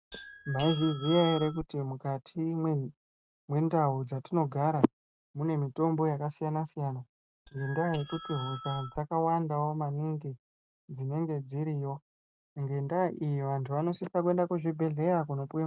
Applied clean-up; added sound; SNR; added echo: neural mask model RNNoise.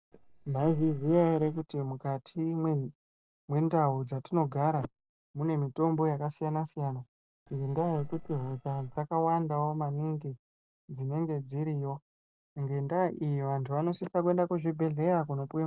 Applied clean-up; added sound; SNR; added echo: neural separator model SepFormer DNS4.